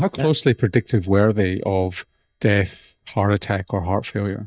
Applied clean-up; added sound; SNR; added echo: neural mask model DeepFilterNet 3.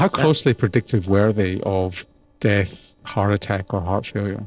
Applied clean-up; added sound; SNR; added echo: neural separator model SepFormer DNS4.